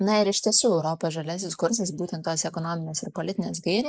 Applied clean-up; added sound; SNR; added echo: neural mask model Resemble Enhance denoiser.